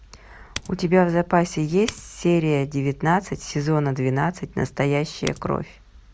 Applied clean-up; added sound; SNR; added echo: none; Typing; 15 dB; none.